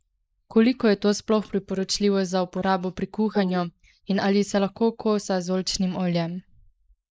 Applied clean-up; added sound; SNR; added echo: neural mask model Resemble Enhance denoiser.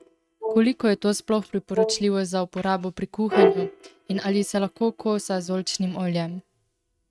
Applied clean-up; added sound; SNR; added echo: neural mask model RNNoise.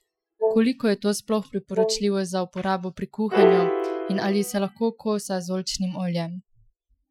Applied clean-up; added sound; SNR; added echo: classical method Wiener filter.